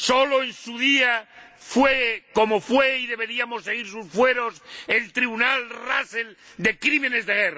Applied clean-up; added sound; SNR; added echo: none; none; none; none.